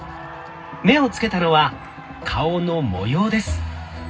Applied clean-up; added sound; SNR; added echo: none; Cheering; 18 dB; reverberation time 0.4 s.